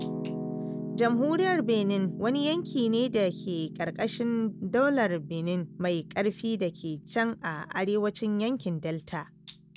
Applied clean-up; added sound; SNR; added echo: none; Piano; 11 dB; none.